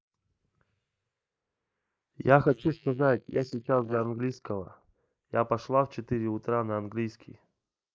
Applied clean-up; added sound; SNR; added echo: neural mask model Resemble Enhance denoiser.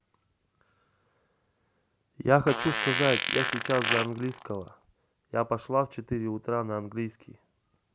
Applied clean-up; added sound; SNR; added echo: none; Fart; 1 dB; none.